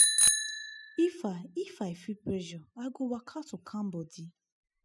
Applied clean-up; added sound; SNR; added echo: classical method spectral subtraction.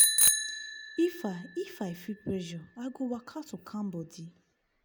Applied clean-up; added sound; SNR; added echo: none; Bicycle bell; -4 dB; none.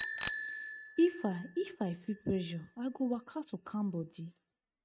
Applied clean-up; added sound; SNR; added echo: neural mask model RNNoise.